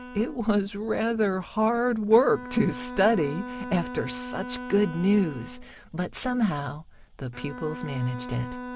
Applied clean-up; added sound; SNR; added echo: none; Bowed string instrument; 13 dB; none.